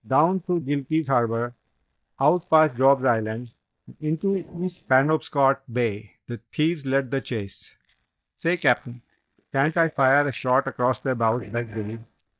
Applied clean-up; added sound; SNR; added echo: neural mask model DeepFilterNet 3.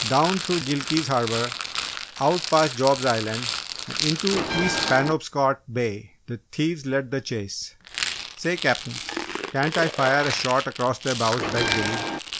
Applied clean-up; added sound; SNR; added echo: none; Bell + Rattle; 5 dB; none.